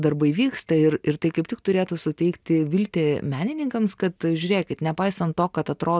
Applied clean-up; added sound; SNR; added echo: none; none; none; none.